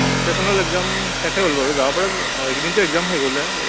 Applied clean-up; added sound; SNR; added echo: none; Keyboard (musical) + Domestic sounds, home sounds; 0 dB; none.